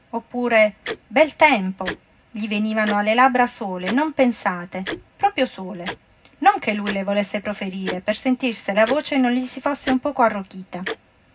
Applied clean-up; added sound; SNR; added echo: none; Tick-tock; 15 dB; reverberation time 0.4 s.